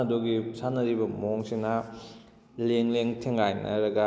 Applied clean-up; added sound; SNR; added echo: none; none; none; none.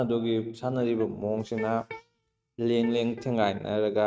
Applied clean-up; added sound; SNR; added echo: neural mask model RNNoise.